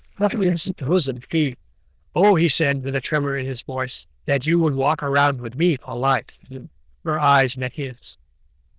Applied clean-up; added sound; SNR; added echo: neural diffusion model UNIVERSE++.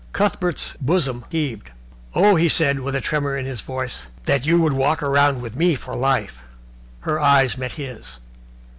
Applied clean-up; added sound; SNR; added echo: none; none; none; none.